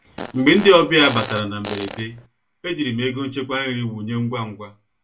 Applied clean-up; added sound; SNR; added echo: none; Fart; 11 dB; reverberation time 0.2 s.